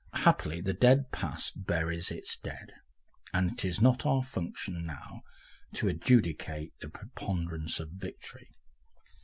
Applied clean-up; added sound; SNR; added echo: none; none; none; none.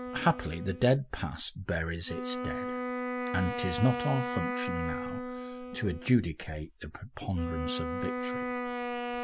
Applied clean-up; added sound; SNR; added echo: none; Wind instrument, woodwind instrument; 4 dB; none.